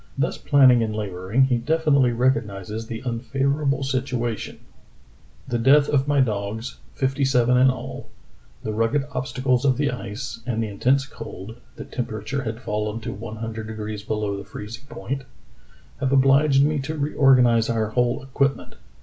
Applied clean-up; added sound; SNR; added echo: none; none; none; none.